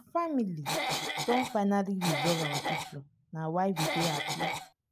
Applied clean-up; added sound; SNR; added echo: none; Cough; 1 dB; none.